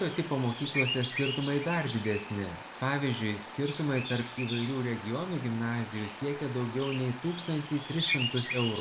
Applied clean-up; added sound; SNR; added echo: none; Bird vocalization, bird call, bird song; 7 dB; none.